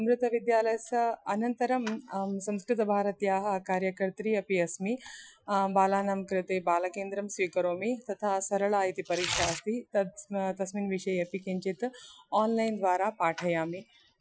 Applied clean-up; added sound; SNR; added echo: classical method Wiener filter.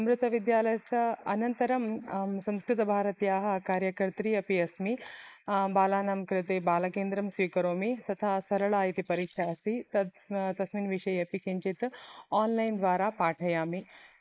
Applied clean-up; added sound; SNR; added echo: neural mask model Resemble Enhance denoiser.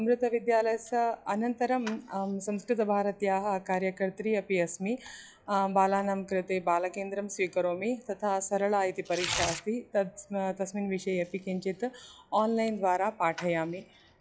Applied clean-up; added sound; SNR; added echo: classical method log-MMSE.